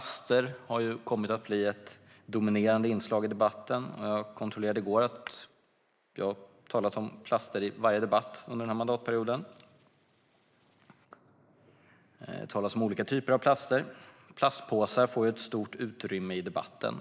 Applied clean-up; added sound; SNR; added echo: neural mask model Resemble Enhance denoiser.